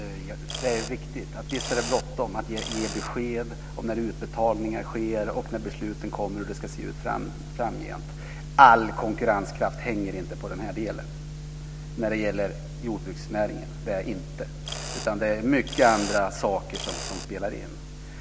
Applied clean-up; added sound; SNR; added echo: none; Mechanisms; 11 dB; none.